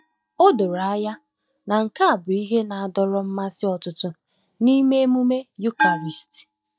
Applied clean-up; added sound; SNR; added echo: neural mask model DeepFilterNet 3.